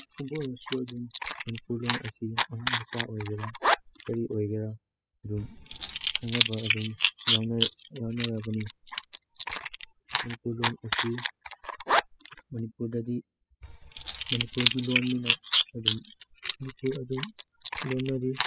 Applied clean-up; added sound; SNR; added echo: classical method spectral subtraction.